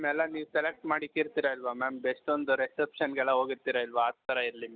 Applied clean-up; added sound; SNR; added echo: none; none; none; none.